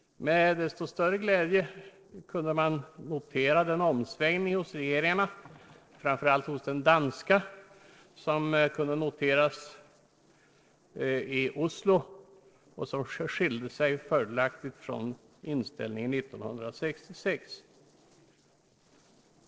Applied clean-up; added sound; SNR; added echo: neural separator model SepFormer DNS4.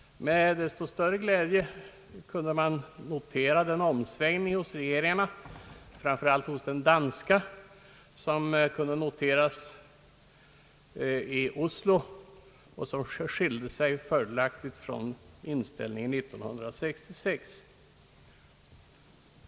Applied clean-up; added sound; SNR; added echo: none; none; none; none.